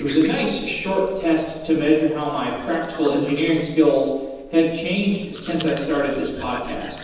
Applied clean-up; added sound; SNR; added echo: none; Domestic sounds, home sounds; 19 dB; reverberation time 1.1 s.